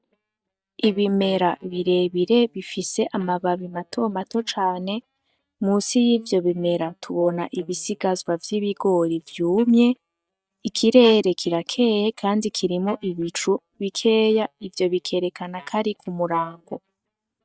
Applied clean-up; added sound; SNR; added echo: neural mask model DeepFilterNet 3.